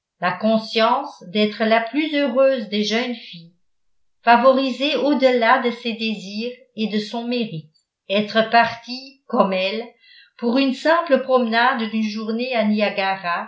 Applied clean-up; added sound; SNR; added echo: none; none; none; none.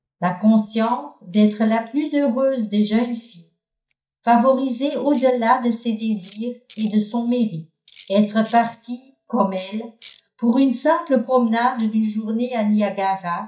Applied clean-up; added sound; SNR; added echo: neural mask model DeepFilterNet 3.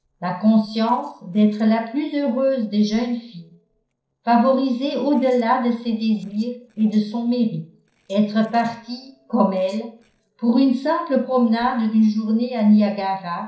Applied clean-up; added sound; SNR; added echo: neural separator model SepFormer DNS4.